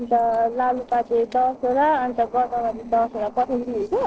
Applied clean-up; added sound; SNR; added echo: neural separator model SepFormer DNS4.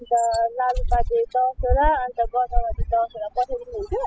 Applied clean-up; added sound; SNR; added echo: classical method spectral subtraction.